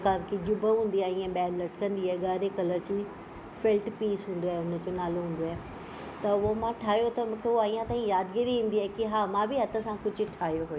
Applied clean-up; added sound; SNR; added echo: none; none; none; none.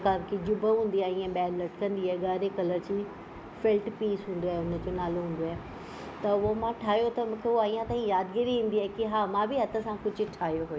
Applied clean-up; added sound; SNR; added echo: none; Dog; 14 dB; none.